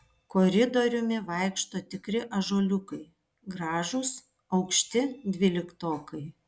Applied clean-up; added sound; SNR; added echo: none; none; none; none.